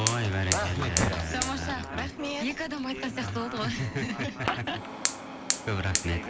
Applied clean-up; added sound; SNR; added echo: none; Fire; 4 dB; none.